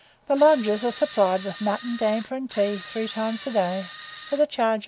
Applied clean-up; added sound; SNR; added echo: none; Camera; 16 dB; none.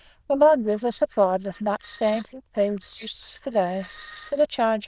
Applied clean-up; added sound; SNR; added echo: neural diffusion model UNIVERSE++.